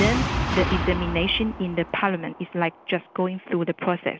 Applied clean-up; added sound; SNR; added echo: none; Boom; 4 dB; none.